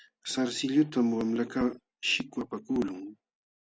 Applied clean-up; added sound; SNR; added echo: none; none; none; none.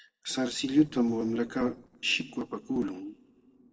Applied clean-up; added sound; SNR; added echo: neural separator model SepFormer DNS4.